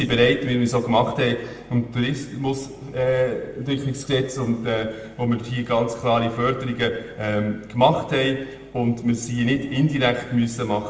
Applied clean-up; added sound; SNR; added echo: none; none; none; reverberation time 0.9 s.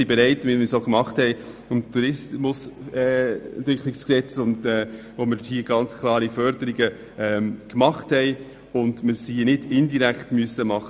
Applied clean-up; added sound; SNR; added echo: none; none; none; none.